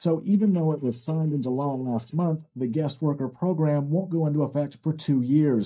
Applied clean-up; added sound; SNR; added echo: neural mask model DeepFilterNet 3.